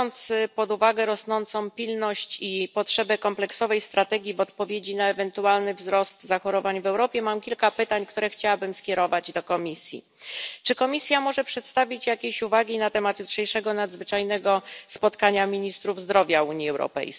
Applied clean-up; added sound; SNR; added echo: none; none; none; none.